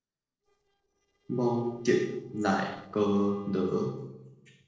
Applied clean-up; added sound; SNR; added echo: neural separator model SepFormer DNS4.